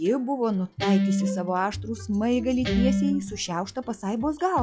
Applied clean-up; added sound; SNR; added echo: classical method log-MMSE.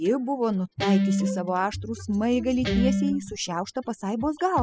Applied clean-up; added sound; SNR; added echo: classical method spectral subtraction.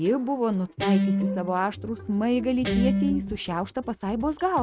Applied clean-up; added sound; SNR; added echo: neural mask model RNNoise.